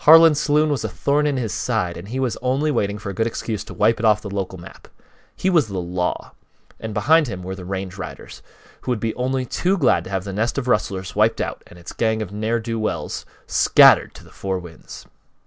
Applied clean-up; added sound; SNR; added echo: none; none; none; none.